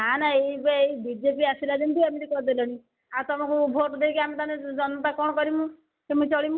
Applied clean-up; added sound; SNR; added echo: none; none; none; none.